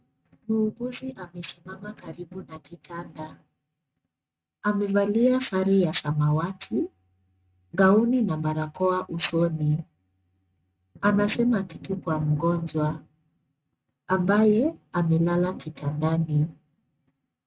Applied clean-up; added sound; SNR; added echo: neural mask model RNNoise.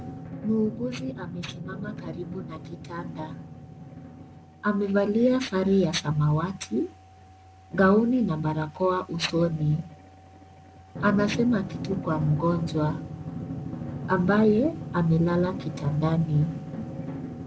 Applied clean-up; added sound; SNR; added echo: none; Drum; 11 dB; none.